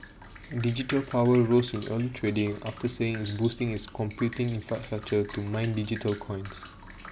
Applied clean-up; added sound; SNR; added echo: none; Drip; 15 dB; none.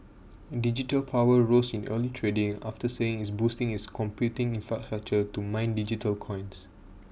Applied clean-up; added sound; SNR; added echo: none; none; none; none.